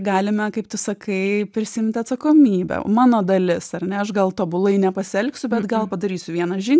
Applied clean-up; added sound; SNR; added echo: none; none; none; none.